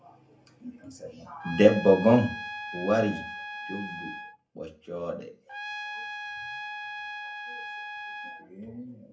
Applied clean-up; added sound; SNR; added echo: none; Trumpet; 10 dB; reverberation time 0.3 s.